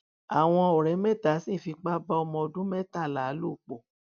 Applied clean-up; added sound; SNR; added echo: none; none; none; none.